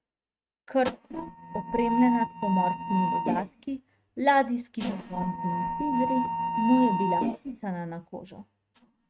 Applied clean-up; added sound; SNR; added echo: neural mask model RNNoise.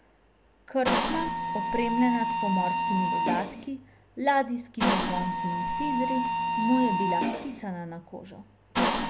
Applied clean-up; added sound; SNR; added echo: none; Mechanisms; -1 dB; none.